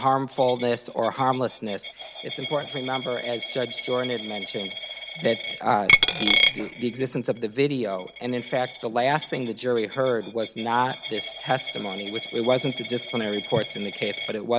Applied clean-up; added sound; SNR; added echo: none; Coin (dropping); 4 dB; none.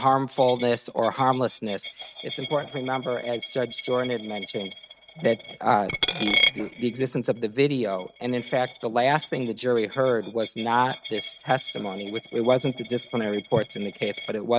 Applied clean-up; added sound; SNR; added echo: neural mask model RNNoise.